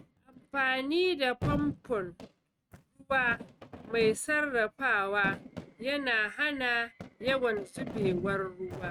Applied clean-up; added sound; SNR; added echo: neural mask model RNNoise.